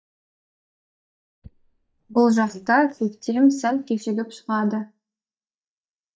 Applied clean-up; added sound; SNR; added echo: neural mask model DeepFilterNet 3.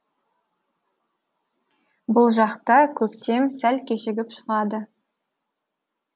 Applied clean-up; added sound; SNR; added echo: none; none; none; none.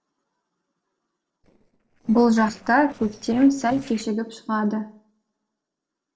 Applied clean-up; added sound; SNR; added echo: neural separator model SepFormer DNS4.